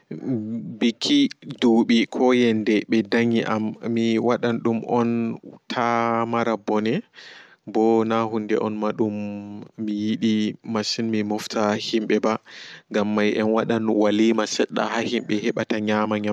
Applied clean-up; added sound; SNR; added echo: none; none; none; none.